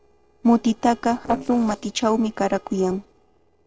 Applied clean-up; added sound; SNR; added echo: neural separator model SepFormer DNS4.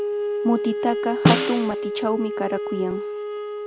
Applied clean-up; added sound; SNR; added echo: none; Snare drum + Wind instrument, woodwind instrument; -2 dB; none.